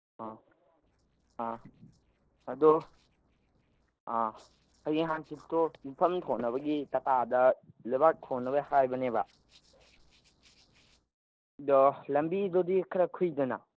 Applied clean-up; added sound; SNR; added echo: neural separator model SepFormer DNS4.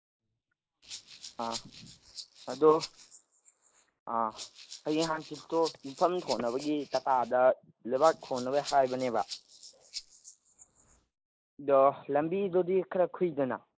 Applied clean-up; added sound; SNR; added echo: neural mask model Resemble Enhance denoiser.